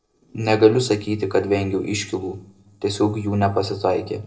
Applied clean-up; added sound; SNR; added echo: neural separator model SepFormer DNS4.